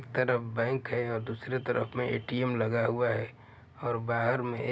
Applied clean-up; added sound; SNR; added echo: none; none; none; none.